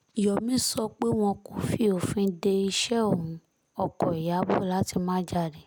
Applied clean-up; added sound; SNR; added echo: none; none; none; none.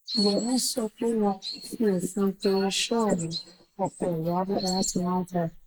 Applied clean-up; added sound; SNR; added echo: neural mask model Resemble Enhance denoiser.